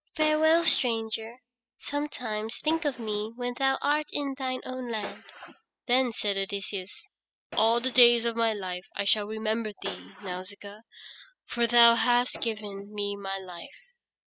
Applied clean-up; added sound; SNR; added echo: classical method spectral subtraction.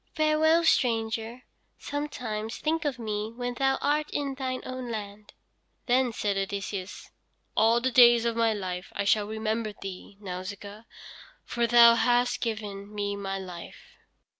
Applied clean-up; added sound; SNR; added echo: none; none; none; none.